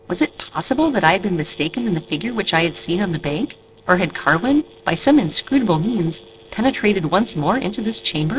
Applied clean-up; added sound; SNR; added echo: neural separator model SepFormer DNS4.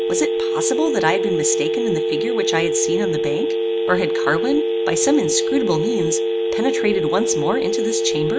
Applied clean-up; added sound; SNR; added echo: none; Telephone; -3 dB; none.